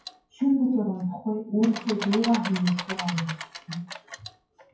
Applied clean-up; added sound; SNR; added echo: classical method WPE with log-MMSE.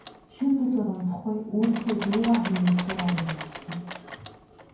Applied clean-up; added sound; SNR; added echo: none; Engine / Mechanisms; 11 dB; reverberation time 0.9 s.